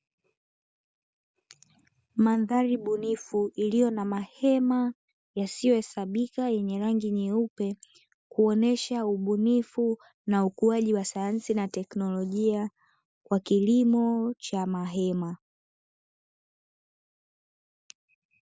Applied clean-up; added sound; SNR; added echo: none; none; none; none.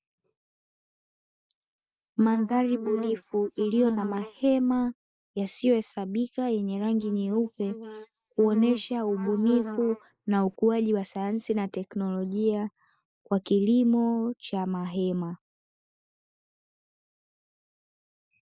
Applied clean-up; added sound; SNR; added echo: neural mask model Resemble Enhance denoiser.